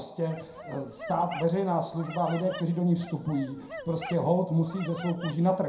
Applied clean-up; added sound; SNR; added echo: none; Dog; 15 dB; reverberation time 0.4 s.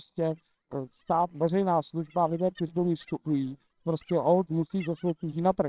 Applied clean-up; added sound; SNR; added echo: neural separator model SepFormer WHAMR!.